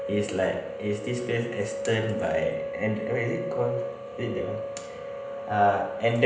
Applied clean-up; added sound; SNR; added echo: none; none; none; reverberation time 0.8 s.